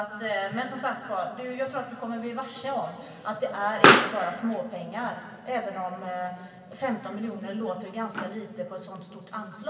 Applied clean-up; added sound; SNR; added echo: none; Explosion; -2 dB; reverberation time 2.4 s.